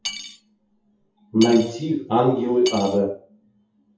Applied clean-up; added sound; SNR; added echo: classical method WPE with log-MMSE.